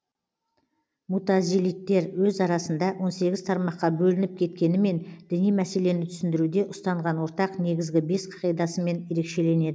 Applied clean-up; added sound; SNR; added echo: none; none; none; none.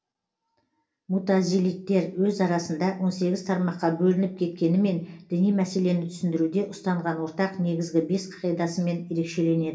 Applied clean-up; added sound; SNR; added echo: none; none; none; reverberation time 0.3 s.